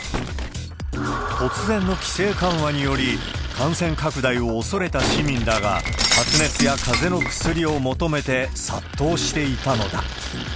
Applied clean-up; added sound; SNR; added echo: none; Shatter; 6 dB; none.